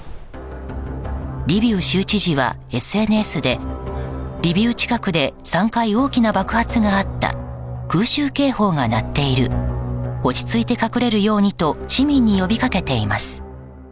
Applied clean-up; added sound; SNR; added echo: none; none; none; none.